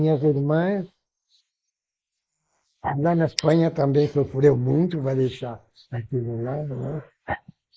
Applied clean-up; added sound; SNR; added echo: neural mask model Resemble Enhance denoiser.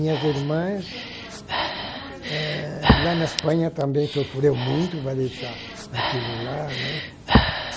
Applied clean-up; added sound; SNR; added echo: none; Breathing; 1 dB; none.